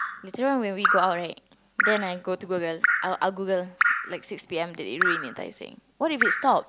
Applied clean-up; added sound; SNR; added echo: none; Drip; 0 dB; none.